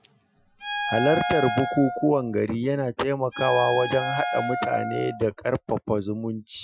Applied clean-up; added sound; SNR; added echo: classical method Wiener filter.